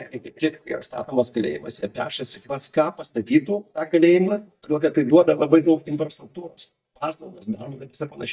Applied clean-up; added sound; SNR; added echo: neural mask model DeepFilterNet 3.